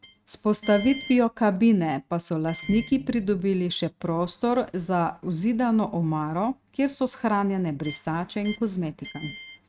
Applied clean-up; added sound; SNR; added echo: neural mask model RNNoise.